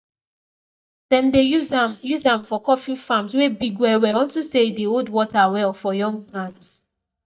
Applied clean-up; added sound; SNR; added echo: neural mask model DeepFilterNet 3.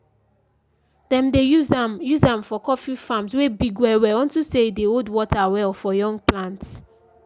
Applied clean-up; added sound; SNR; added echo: none; none; none; none.